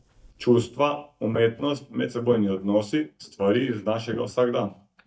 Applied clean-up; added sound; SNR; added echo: neural mask model DeepFilterNet 3.